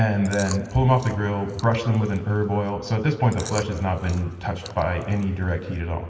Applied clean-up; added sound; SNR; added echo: none; Chewing, mastication; 20 dB; reverberation time 2.1 s.